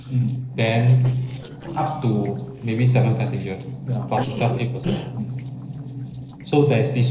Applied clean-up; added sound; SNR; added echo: neural separator model SepFormer DNS4.